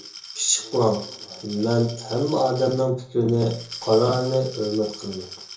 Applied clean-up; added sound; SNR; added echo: none; Glass; 16 dB; reverberation time 0.6 s.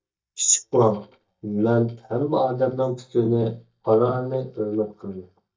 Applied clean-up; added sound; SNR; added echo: neural mask model DeepFilterNet 3.